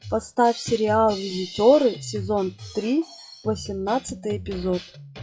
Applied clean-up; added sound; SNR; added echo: classical method WPE with log-MMSE.